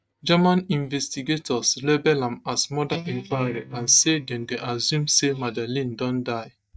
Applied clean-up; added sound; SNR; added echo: neural mask model DeepFilterNet 3.